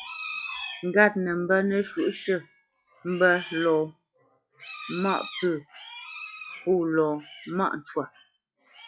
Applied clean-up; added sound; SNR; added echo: classical method log-MMSE.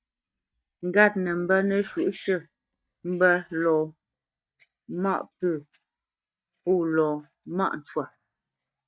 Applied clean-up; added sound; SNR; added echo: neural mask model DeepFilterNet 3.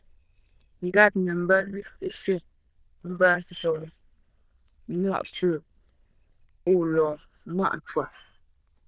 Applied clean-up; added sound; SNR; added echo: neural diffusion model UNIVERSE++.